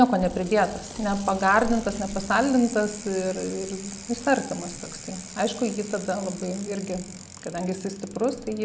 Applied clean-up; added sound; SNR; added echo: none; Bicycle; 14 dB; none.